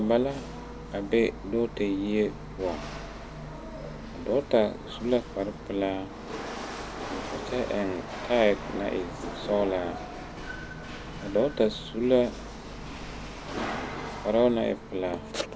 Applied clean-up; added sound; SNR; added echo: none; Rattle / Chatter / Hiss / Engine / Mechanisms; 9 dB; none.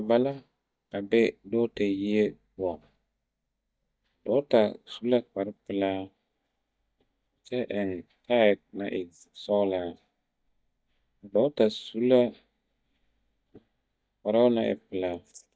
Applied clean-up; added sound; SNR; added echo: neural mask model DeepFilterNet 3.